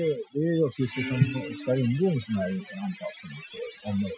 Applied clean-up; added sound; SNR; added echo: classical method Wiener filter.